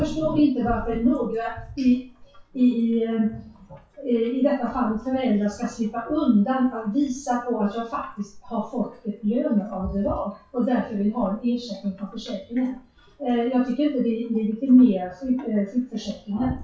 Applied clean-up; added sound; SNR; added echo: classical method WPE with log-MMSE.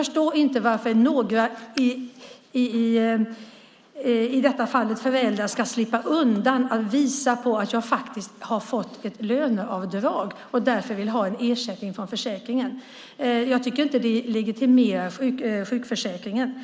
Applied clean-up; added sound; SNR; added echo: none; none; none; none.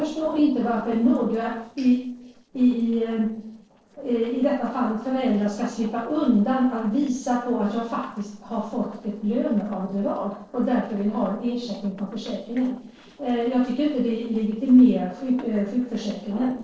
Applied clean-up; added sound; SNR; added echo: neural separator model SepFormer DNS4.